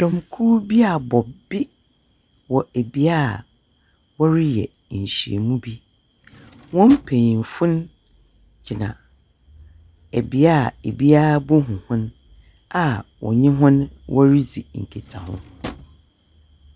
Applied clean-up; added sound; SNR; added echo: none; Drawer open or close; 18 dB; none.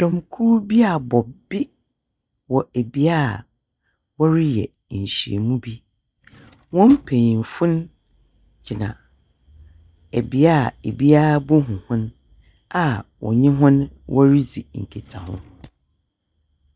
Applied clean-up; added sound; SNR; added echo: neural mask model DeepFilterNet 3.